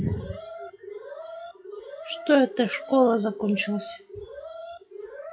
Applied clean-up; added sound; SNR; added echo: classical method WPE with log-MMSE.